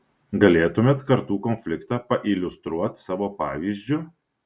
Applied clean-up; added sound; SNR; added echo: none; none; none; none.